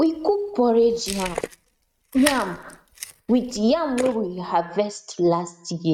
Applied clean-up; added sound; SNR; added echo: neural mask model RNNoise.